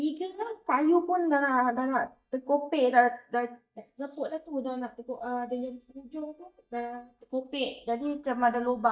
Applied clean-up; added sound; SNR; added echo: neural mask model DeepFilterNet 3.